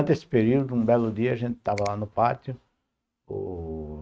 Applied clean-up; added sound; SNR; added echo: neural mask model RNNoise.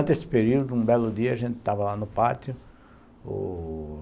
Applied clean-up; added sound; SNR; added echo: none; none; none; none.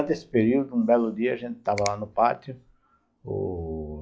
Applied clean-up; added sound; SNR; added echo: classical method log-MMSE.